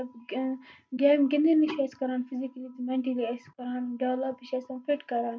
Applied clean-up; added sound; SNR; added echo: none; none; none; none.